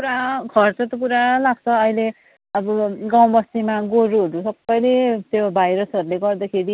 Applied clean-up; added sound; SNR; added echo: none; none; none; none.